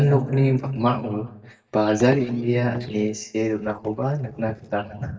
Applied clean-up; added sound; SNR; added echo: neural mask model DeepFilterNet 3.